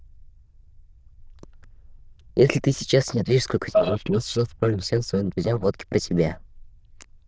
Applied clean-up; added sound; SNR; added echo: neural diffusion model UNIVERSE++.